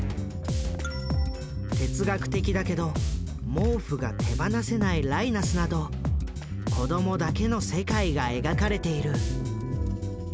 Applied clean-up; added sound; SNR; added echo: none; Bass guitar; 0 dB; none.